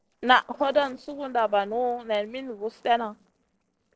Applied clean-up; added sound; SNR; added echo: neural separator model SepFormer DNS4.